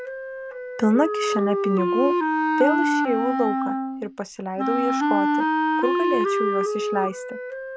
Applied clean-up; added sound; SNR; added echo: none; Wind instrument, woodwind instrument; -3 dB; none.